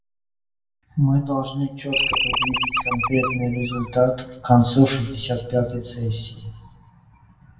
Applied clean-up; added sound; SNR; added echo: none; Animal; 1 dB; reverberation time 0.6 s.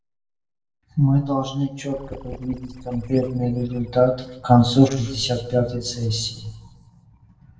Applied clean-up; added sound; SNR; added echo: neural separator model SepFormer DNS4.